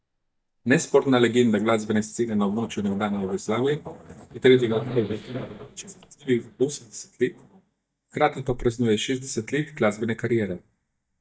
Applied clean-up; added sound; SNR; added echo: neural mask model DeepFilterNet 3.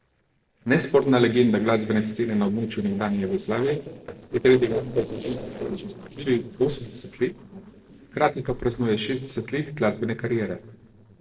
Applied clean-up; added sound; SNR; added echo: neural separator model SepFormer DNS4.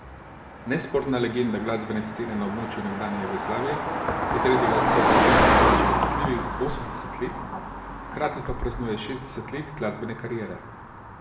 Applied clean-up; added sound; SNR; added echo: none; Car passing by; -4 dB; reverberation time 0.7 s.